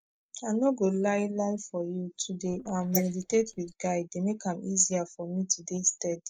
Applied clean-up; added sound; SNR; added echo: neural mask model Resemble Enhance denoiser.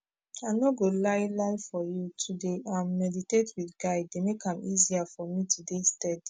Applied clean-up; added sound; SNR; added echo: none; none; none; none.